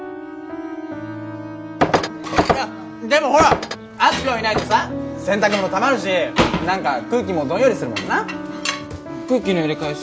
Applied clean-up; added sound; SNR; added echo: none; Bowed string instrument; 15 dB; none.